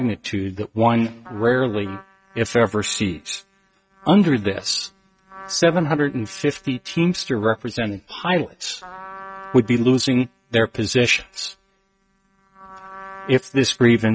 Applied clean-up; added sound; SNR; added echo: neural mask model RNNoise.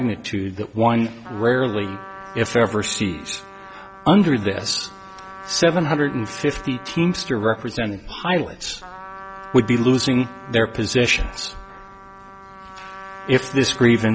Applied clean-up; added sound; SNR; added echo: none; Trumpet; 17 dB; none.